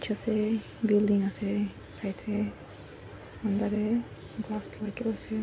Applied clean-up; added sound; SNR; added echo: none; none; none; none.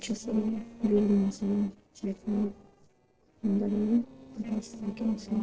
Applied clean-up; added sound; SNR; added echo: neural separator model SepFormer DNS4.